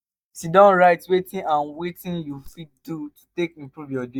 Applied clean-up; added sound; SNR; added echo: neural mask model DeepFilterNet 3.